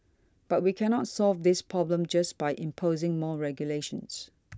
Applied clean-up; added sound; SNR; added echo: none; none; none; none.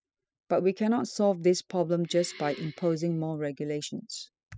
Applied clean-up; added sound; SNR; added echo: classical method spectral subtraction.